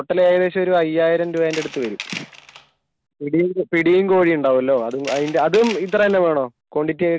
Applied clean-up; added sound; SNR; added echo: none; Tools; 17 dB; none.